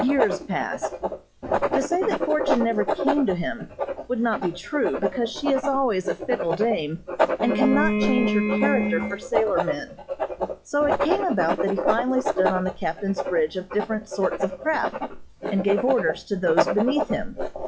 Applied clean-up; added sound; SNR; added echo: classical method log-MMSE.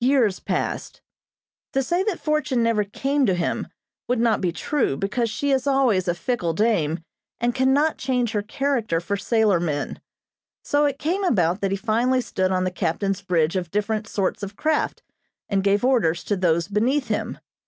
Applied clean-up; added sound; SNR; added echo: none; none; none; none.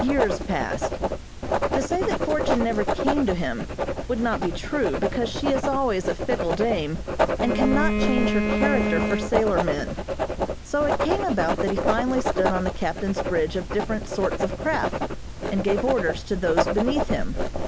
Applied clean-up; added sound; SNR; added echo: none; Bowed string instrument + Writing; 0 dB; none.